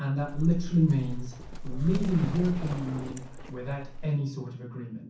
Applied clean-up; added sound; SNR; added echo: none; Livestock, farm animals, working animals; 6 dB; reverberation time 0.6 s.